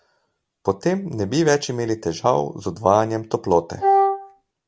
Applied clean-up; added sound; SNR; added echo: none; Wind instrument, woodwind instrument; -3 dB; none.